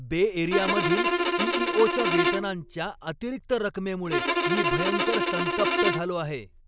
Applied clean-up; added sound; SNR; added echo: none; Bowed string instrument; -2 dB; none.